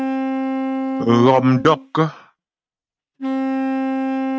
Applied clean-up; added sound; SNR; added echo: neural mask model RNNoise.